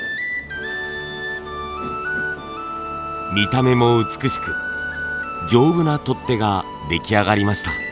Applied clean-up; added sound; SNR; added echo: none; none; none; none.